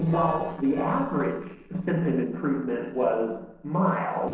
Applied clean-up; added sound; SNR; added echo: neural separator model SepFormer DNS4.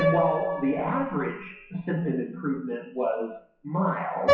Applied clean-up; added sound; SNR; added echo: classical method WPE with log-MMSE.